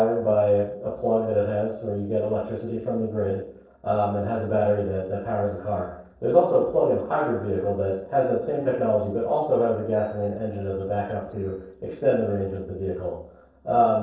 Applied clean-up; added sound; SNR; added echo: neural separator model SepFormer DNS4.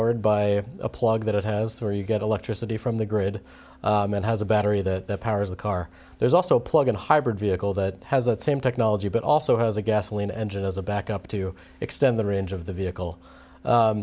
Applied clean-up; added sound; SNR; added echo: none; none; none; none.